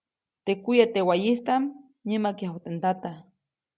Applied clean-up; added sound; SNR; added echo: none; none; none; none.